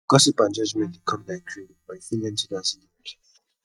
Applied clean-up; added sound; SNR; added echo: neural mask model DeepFilterNet 3.